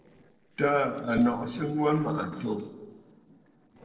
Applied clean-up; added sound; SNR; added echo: neural separator model SepFormer DNS4.